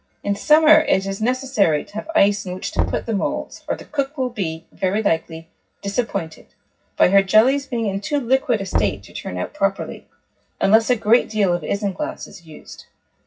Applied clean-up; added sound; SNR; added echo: classical method WPE with log-MMSE.